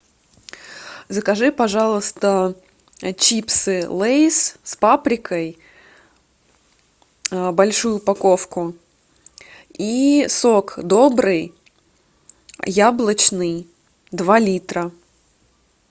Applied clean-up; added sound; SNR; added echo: none; none; none; none.